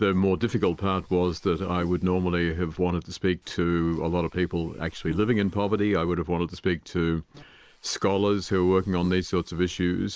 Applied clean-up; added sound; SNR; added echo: neural mask model Resemble Enhance denoiser.